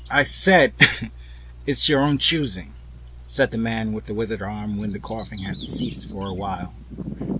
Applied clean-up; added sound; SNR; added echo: none; Bird vocalization, bird call, bird song; 14 dB; none.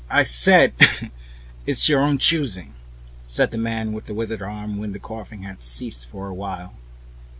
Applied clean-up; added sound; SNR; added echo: none; none; none; none.